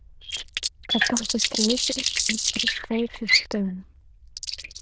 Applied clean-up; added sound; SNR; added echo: neural diffusion model UNIVERSE++.